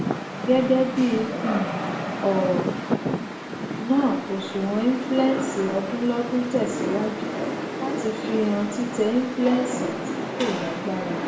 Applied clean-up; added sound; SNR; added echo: none; Rain; 4 dB; reverberation time 0.5 s.